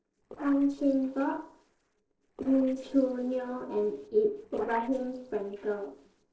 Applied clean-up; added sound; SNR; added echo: neural separator model SepFormer DNS4.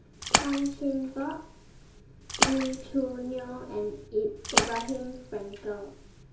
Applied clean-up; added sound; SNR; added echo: none; Splash, splatter; 0 dB; reverberation time 0.3 s.